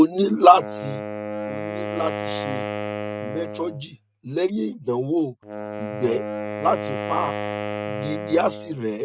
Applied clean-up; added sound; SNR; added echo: none; Wind instrument, woodwind instrument; 7 dB; none.